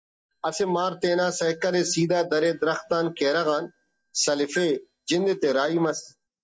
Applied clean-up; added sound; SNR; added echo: neural mask model DeepFilterNet 3.